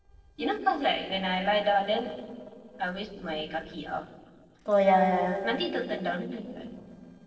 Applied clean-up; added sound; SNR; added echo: neural separator model SepFormer DNS4.